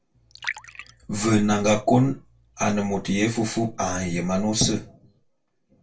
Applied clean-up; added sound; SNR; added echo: none; Liquid; 18 dB; reverberation time 0.2 s.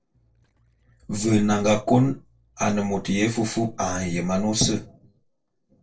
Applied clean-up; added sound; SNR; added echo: neural separator model SepFormer DNS4.